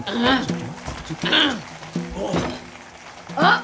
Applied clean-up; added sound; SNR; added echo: none; Applause / Crowd; 17 dB; none.